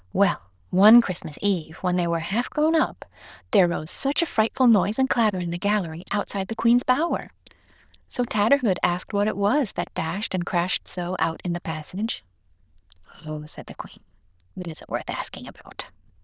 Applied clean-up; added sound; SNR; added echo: neural diffusion model UNIVERSE++.